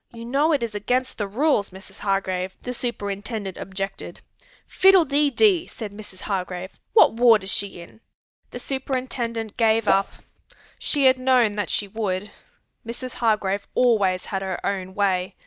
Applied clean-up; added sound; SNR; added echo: neural mask model DeepFilterNet 3.